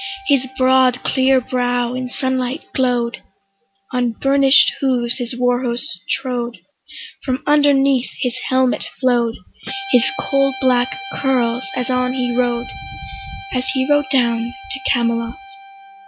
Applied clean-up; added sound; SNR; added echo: none; Guitar; 16 dB; none.